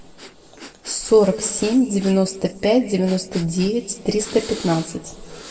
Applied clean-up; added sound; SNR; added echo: none; Breathing; 19 dB; reverberation time 1.5 s.